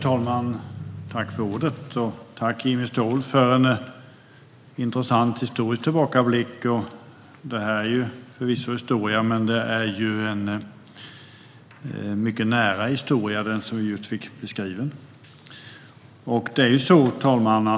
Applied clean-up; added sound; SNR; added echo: none; none; none; none.